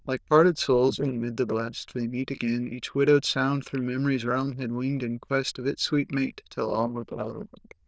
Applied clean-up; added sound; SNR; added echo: neural diffusion model UNIVERSE++.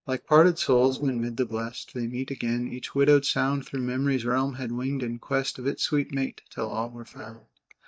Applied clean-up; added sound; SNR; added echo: neural mask model DeepFilterNet 3.